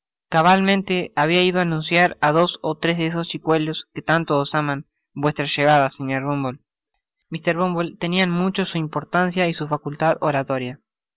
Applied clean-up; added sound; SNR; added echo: none; none; none; none.